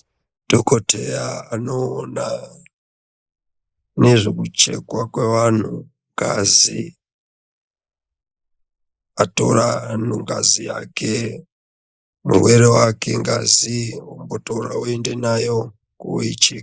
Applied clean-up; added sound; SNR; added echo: neural mask model Resemble Enhance denoiser.